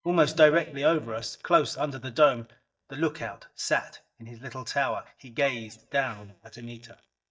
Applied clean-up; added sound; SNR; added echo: neural mask model DeepFilterNet 3.